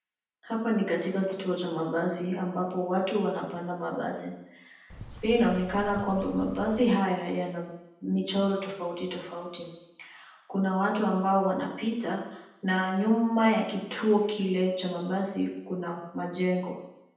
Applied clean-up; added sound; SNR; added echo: none; Bird; 15 dB; reverberation time 0.8 s.